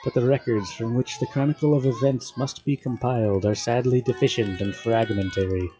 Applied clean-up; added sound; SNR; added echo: classical method WPE with log-MMSE.